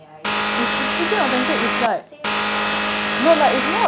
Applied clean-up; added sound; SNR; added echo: none; Vehicle; -2 dB; none.